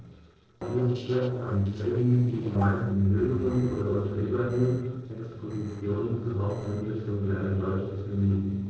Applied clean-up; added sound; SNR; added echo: neural separator model SepFormer DNS4.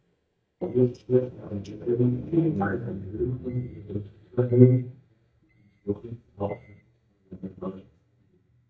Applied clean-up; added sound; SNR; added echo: neural mask model DeepFilterNet 3.